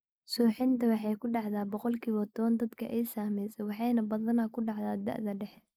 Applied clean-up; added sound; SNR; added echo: neural mask model Resemble Enhance denoiser.